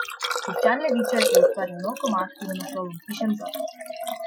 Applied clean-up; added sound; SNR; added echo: classical method Wiener filter.